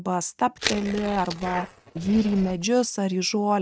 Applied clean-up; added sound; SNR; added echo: neural mask model RNNoise.